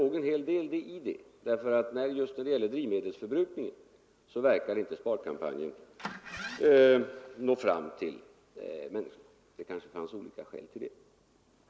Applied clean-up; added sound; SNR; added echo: none; Engine starting; 13 dB; none.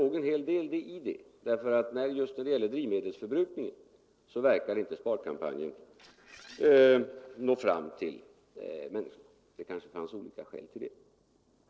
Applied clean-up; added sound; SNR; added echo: neural separator model SepFormer DNS4.